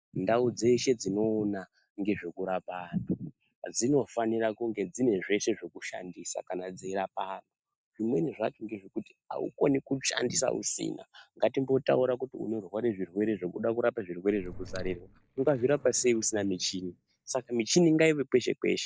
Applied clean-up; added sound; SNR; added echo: neural mask model DeepFilterNet 3.